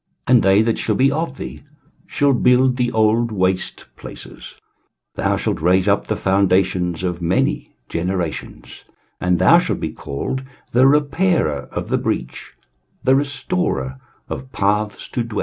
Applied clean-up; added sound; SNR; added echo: none; none; none; none.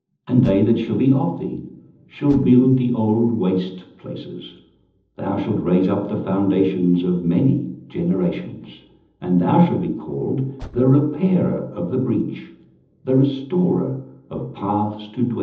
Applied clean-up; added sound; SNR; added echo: neural separator model SepFormer DNS4.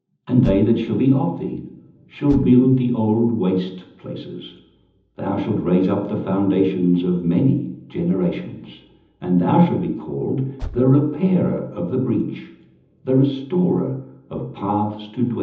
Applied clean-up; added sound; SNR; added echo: none; Car; 17 dB; reverberation time 0.8 s.